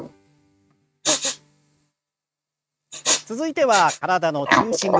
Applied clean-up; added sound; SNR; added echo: neural mask model RNNoise.